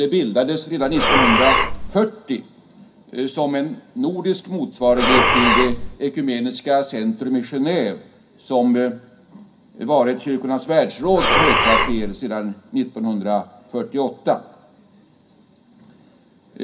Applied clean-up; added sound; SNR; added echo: none; Breathing; -4 dB; reverberation time 0.3 s.